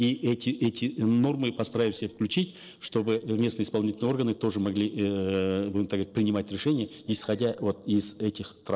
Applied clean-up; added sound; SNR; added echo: neural separator model SepFormer DNS4.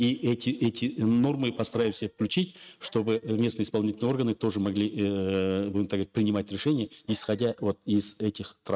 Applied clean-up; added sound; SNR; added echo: neural mask model RNNoise.